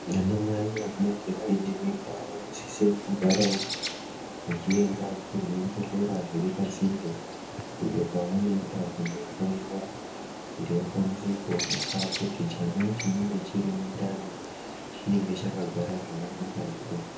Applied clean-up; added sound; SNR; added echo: none; Bird; 8 dB; reverberation time 0.6 s.